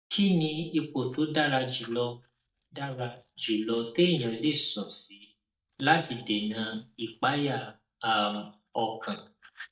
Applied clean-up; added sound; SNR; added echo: neural mask model DeepFilterNet 3.